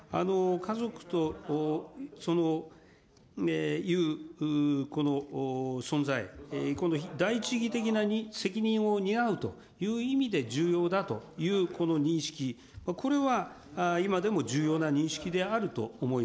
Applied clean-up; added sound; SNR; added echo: none; none; none; none.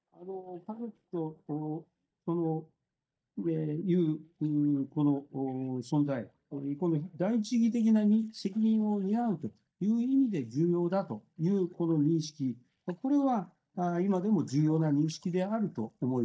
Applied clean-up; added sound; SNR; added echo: neural mask model DeepFilterNet 3.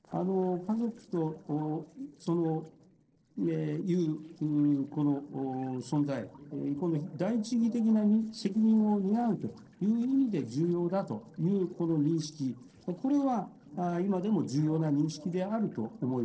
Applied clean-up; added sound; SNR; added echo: neural separator model SepFormer DNS4.